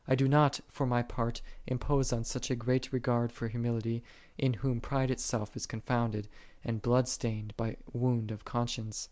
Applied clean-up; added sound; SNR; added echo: none; none; none; none.